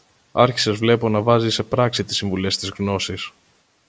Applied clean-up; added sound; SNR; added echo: none; none; none; none.